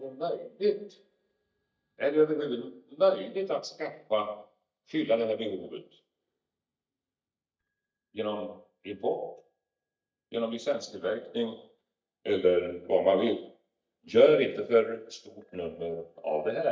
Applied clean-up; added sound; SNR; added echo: neural mask model DeepFilterNet 3.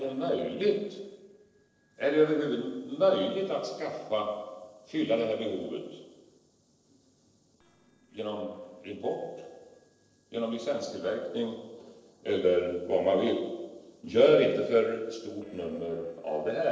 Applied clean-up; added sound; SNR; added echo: neural separator model SepFormer DNS4.